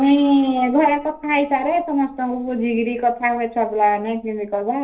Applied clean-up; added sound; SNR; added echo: neural separator model SepFormer DNS4.